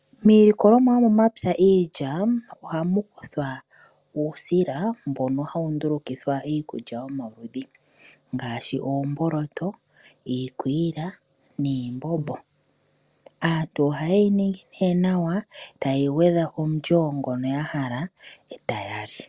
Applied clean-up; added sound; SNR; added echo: none; none; none; none.